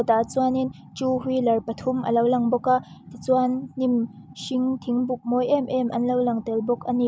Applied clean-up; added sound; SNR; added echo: none; none; none; none.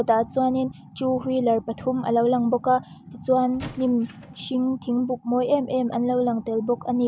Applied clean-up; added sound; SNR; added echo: none; Squeak / Wood; 18 dB; none.